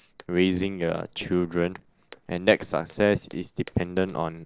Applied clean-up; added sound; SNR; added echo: neural separator model SepFormer DNS4.